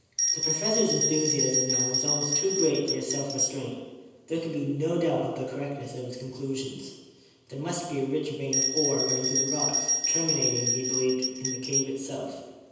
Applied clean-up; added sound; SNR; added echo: none; Bell; -2 dB; reverberation time 1.1 s.